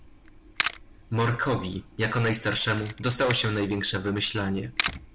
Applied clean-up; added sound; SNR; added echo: none; Camera; 6 dB; none.